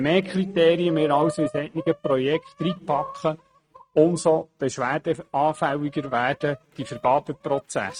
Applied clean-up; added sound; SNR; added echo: neural mask model RNNoise.